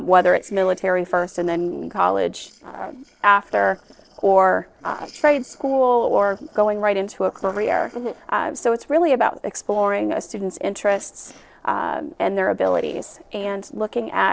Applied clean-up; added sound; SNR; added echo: neural separator model SepFormer DNS4.